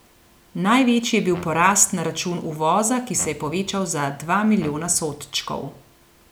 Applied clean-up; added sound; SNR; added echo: none; Fart; 19 dB; none.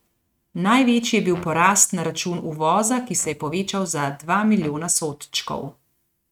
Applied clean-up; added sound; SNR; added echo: neural mask model RNNoise.